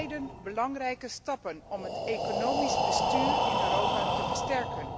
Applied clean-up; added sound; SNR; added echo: none; Breathing; -5 dB; none.